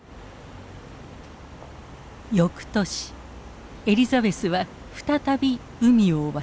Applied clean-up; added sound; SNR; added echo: none; none; none; none.